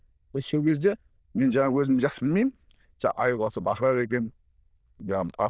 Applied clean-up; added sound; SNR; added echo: neural diffusion model UNIVERSE++.